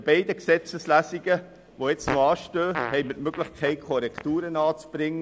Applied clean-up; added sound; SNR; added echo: none; Fart; 12 dB; none.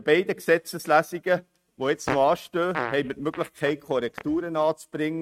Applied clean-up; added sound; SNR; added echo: neural mask model RNNoise.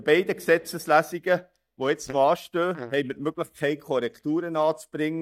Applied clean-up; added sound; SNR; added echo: neural mask model DeepFilterNet 3.